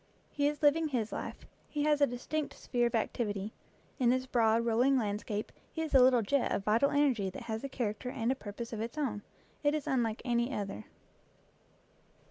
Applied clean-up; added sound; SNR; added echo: none; none; none; none.